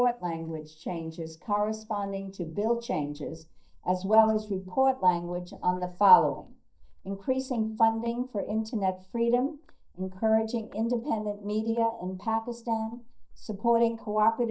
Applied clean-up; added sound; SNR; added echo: neural mask model DeepFilterNet 3.